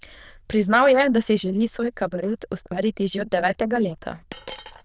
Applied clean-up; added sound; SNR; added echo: neural diffusion model UNIVERSE++.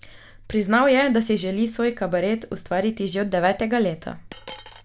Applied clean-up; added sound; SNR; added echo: none; Coin (dropping); 18 dB; none.